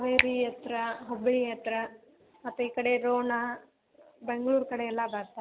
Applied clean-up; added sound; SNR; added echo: none; Finger snapping; 6 dB; none.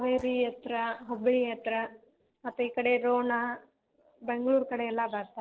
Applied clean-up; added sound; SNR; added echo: neural separator model SepFormer DNS4.